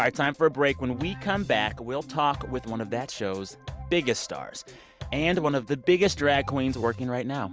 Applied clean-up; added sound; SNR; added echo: none; none; none; none.